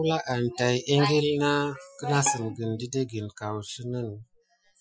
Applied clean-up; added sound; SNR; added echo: classical method Wiener filter.